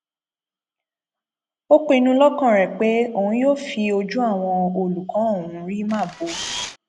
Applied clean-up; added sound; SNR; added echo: none; Camera; 10 dB; none.